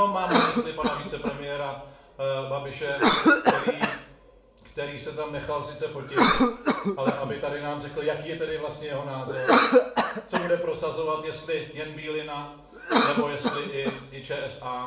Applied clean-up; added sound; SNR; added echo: none; Cough; -4 dB; reverberation time 0.6 s.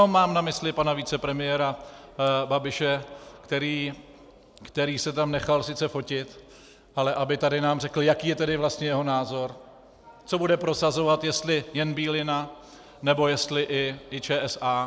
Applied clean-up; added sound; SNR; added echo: none; none; none; none.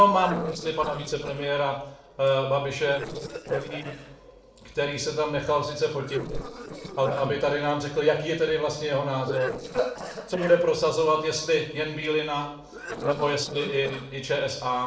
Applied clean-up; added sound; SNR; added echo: neural separator model SepFormer DNS4.